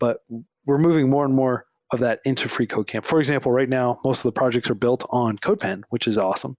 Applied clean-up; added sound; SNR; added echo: none; none; none; none.